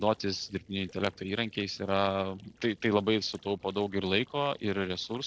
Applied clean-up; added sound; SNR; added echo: neural separator model SepFormer DNS4.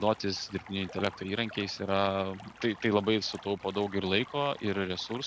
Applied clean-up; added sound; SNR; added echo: none; Stream; 18 dB; none.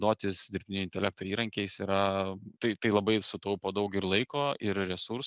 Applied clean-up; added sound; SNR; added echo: none; none; none; none.